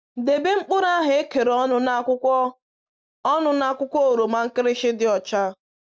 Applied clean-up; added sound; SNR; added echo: none; none; none; none.